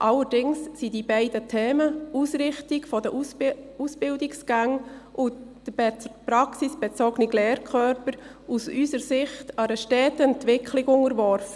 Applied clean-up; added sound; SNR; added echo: none; none; none; none.